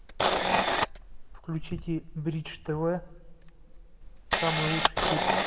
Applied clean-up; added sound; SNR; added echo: none; Camera; -4 dB; reverberation time 0.8 s.